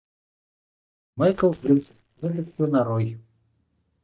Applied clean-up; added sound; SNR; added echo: neural mask model DeepFilterNet 3.